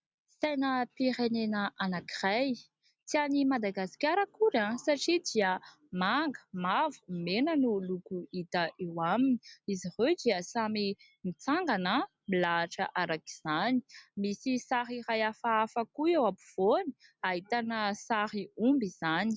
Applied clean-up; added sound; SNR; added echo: none; none; none; none.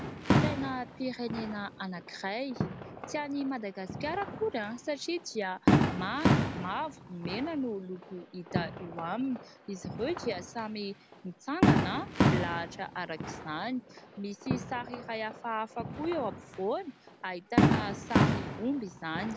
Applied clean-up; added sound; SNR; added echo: none; Fireworks; -4 dB; none.